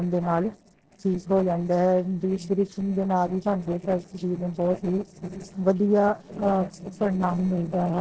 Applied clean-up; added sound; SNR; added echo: neural separator model SepFormer DNS4.